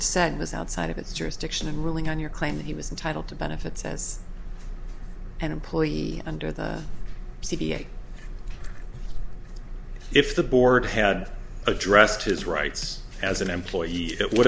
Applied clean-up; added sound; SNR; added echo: none; Bass drum / Snare drum; 19 dB; none.